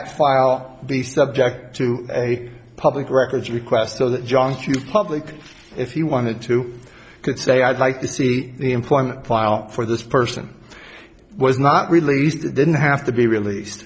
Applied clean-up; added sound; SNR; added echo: none; none; none; none.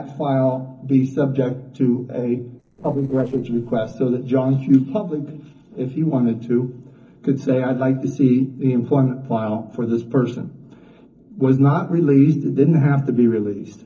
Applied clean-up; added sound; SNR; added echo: neural separator model SepFormer DNS4.